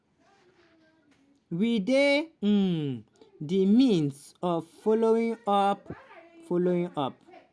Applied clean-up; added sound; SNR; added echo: none; none; none; none.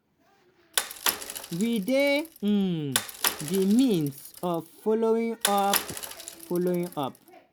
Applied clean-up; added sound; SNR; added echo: none; Bicycle; 6 dB; none.